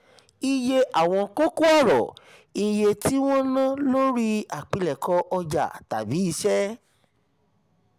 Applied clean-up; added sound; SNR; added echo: none; none; none; none.